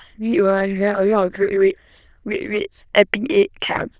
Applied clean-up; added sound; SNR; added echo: neural diffusion model UNIVERSE++.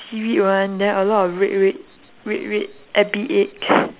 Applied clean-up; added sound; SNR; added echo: none; none; none; none.